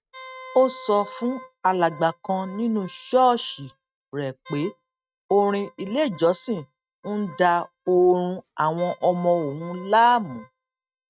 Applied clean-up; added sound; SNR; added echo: neural mask model RNNoise.